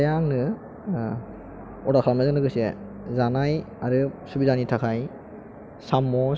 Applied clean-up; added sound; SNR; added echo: none; none; none; none.